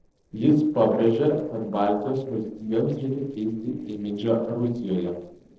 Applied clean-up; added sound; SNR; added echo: neural separator model SepFormer DNS4.